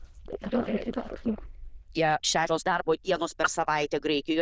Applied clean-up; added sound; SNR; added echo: neural diffusion model UNIVERSE++.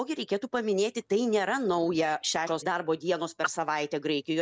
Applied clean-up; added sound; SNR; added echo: none; none; none; none.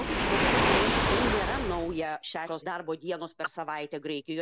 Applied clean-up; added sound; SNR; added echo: none; Waves, surf; -3 dB; none.